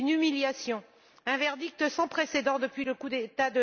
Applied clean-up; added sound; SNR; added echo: none; none; none; none.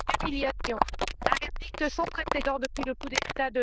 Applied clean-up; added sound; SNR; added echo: neural diffusion model UNIVERSE++.